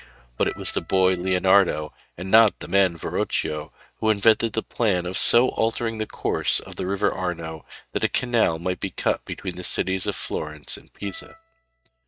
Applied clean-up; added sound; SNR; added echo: neural mask model RNNoise.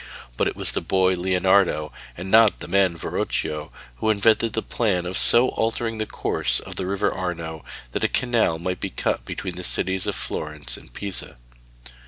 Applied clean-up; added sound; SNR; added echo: none; none; none; none.